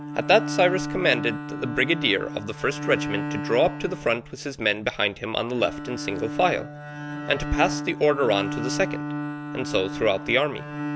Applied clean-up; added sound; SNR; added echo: none; Bowed string instrument; 7 dB; none.